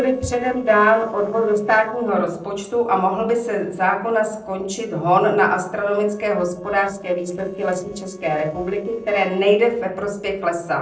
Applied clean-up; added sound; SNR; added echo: neural separator model SepFormer DNS4.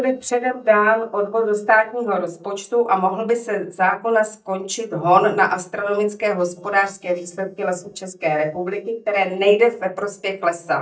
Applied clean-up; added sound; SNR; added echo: neural mask model DeepFilterNet 3.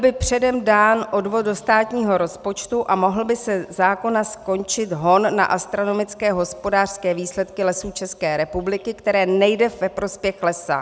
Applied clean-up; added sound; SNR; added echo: none; none; none; none.